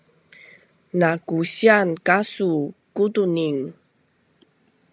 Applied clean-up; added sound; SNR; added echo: none; none; none; none.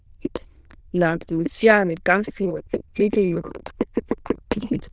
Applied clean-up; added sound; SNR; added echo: neural diffusion model UNIVERSE++.